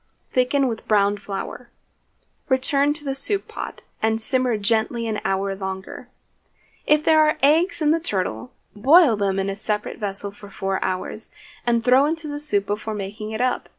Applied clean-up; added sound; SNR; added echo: none; none; none; none.